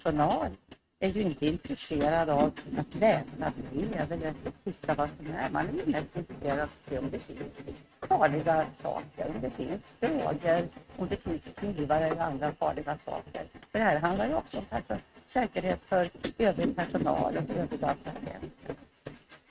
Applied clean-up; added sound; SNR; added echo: neural mask model RNNoise.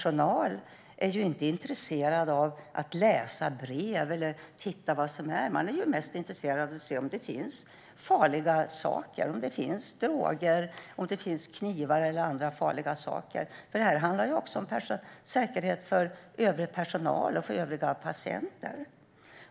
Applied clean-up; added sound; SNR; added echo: none; none; none; none.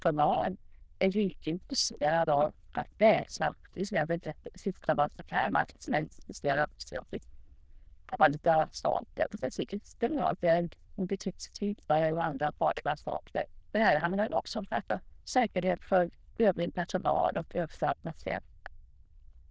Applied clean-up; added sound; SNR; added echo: neural diffusion model UNIVERSE++.